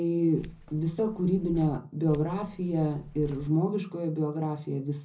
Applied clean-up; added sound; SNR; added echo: none; Keys jangling; 18 dB; reverberation time 0.4 s.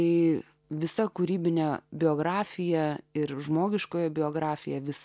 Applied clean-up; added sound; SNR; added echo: none; none; none; none.